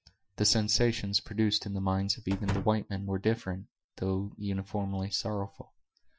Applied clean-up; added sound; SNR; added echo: classical method Wiener filter.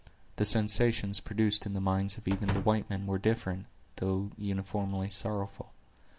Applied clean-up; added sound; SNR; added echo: none; Slam; 10 dB; none.